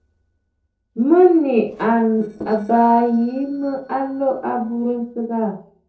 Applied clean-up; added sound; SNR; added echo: neural separator model SepFormer DNS4.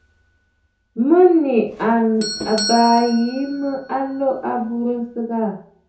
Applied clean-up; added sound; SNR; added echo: none; Doorbell; 14 dB; reverberation time 0.6 s.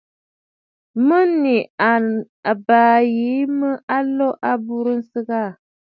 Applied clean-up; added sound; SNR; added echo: none; none; none; none.